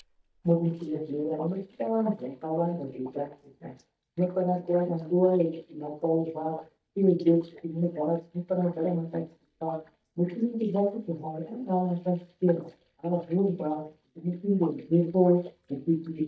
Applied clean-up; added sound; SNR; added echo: neural mask model DeepFilterNet 3.